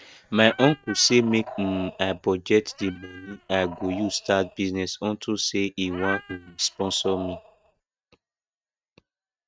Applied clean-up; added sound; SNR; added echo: neural mask model RNNoise.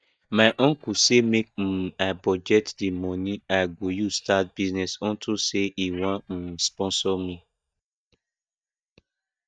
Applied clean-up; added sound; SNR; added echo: neural mask model DeepFilterNet 3.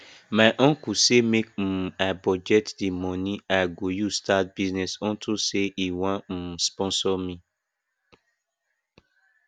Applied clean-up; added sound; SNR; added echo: none; none; none; none.